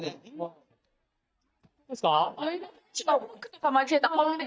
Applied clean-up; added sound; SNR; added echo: neural mask model DeepFilterNet 3.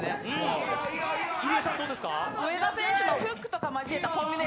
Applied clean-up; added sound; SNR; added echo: none; Marimba, xylophone; 17 dB; none.